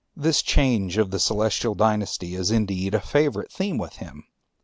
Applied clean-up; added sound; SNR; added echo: none; none; none; none.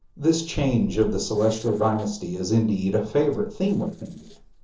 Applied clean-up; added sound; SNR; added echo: neural separator model SepFormer DNS4.